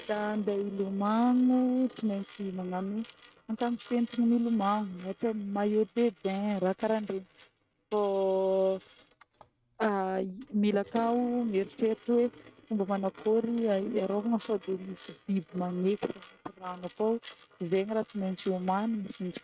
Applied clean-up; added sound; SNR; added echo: neural mask model RNNoise.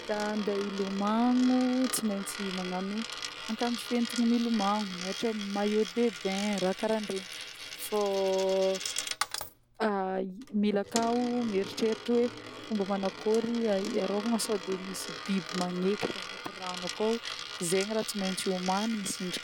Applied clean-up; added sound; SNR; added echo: none; Coin (dropping); 10 dB; none.